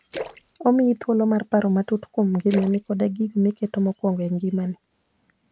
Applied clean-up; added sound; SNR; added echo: none; Splash, splatter; 17 dB; none.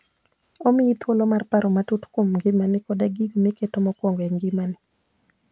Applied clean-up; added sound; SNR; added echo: none; none; none; none.